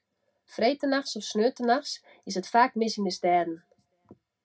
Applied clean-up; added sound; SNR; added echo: none; none; none; reverberation time 0.2 s.